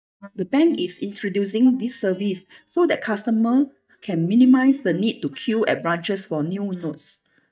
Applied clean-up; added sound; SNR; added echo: neural mask model DeepFilterNet 3.